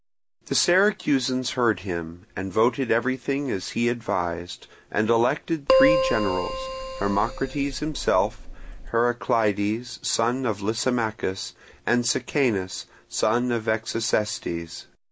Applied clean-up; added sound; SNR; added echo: none; Keyboard (musical); 1 dB; none.